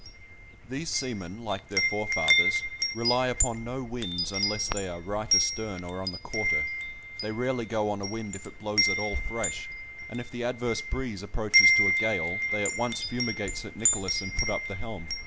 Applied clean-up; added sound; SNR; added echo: none; Wind chime; -3 dB; none.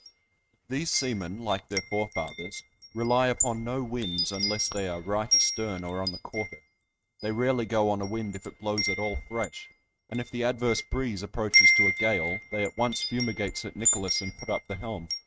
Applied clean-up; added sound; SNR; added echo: neural mask model RNNoise.